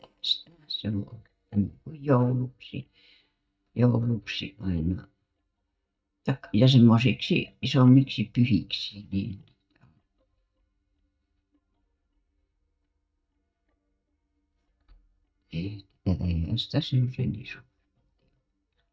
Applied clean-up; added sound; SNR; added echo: neural mask model DeepFilterNet 3.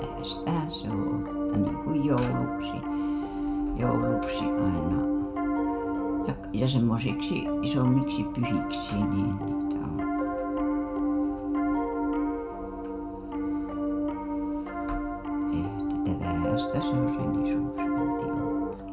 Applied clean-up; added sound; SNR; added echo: none; Piano; -3 dB; reverberation time 0.5 s.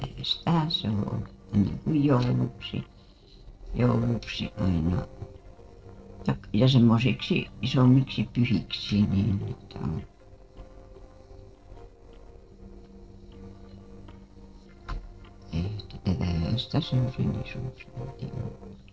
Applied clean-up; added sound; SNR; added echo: neural separator model SepFormer DNS4.